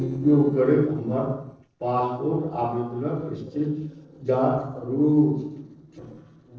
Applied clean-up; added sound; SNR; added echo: neural separator model SepFormer DNS4.